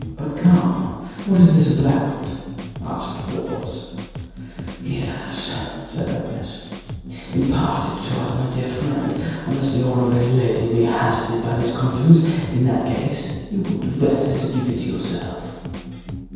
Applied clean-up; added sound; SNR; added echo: none; Drum kit; 11 dB; reverberation time 1.2 s.